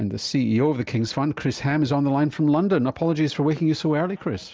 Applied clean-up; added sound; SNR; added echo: none; none; none; none.